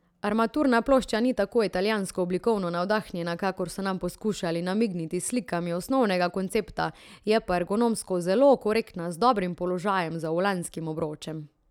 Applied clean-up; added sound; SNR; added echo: none; none; none; none.